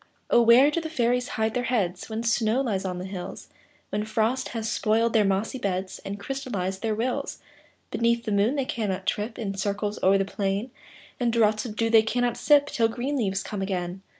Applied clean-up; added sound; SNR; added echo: none; none; none; none.